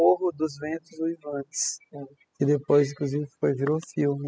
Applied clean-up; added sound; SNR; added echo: classical method spectral subtraction.